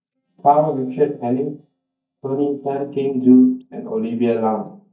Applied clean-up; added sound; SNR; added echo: neural mask model DeepFilterNet 3.